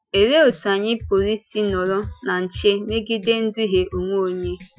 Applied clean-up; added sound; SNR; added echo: classical method Wiener filter.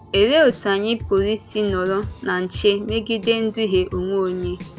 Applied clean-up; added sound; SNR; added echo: none; Drum kit; 14 dB; none.